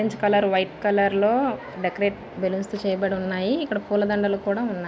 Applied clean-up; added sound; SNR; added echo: none; none; none; none.